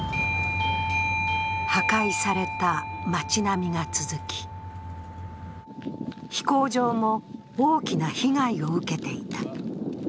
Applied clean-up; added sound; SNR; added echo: none; Doorbell; 5 dB; none.